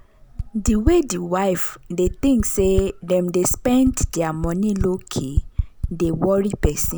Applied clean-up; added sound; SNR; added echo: none; Typing; 6 dB; none.